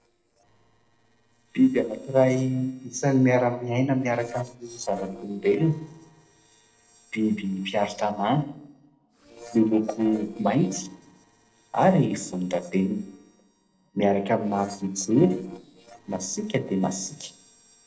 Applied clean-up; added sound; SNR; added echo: neural separator model SepFormer DNS4.